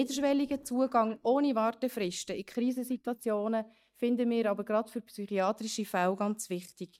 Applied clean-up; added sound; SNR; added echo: neural mask model DeepFilterNet 3.